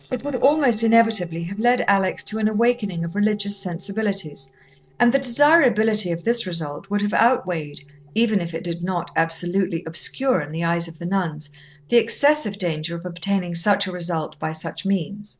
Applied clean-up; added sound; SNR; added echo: neural separator model SepFormer DNS4.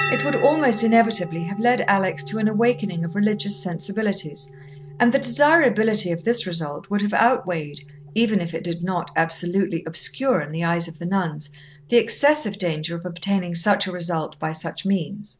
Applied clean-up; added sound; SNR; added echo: none; Bell; 15 dB; none.